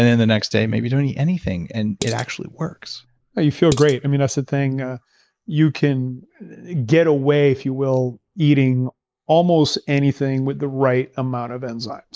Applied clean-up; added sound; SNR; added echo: neural mask model Resemble Enhance denoiser.